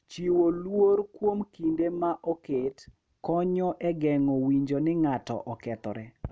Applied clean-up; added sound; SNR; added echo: none; none; none; none.